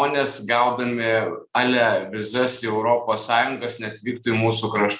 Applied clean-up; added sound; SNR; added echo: none; none; none; none.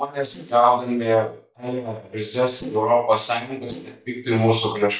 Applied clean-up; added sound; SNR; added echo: neural mask model DeepFilterNet 3.